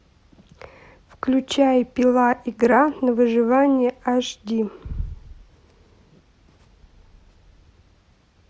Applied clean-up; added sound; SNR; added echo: none; none; none; none.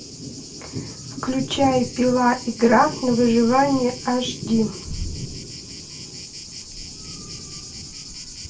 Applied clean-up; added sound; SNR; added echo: none; Thunder; 11 dB; reverberation time 0.2 s.